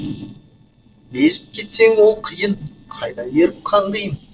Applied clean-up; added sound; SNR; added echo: neural separator model SepFormer DNS4.